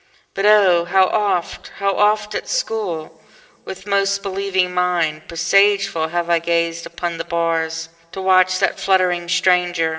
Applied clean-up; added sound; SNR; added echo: none; none; none; reverberation time 2.2 s.